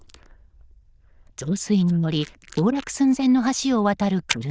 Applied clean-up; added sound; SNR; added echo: neural diffusion model UNIVERSE++.